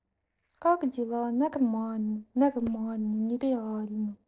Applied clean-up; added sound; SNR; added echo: neural separator model SepFormer DNS4.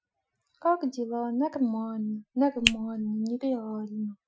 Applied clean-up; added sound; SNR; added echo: classical method Wiener filter.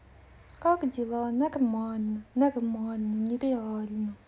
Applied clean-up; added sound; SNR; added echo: none; none; none; none.